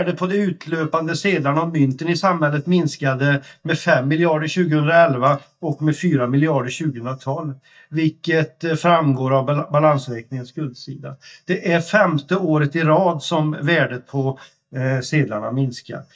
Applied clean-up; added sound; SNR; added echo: neural mask model DeepFilterNet 3.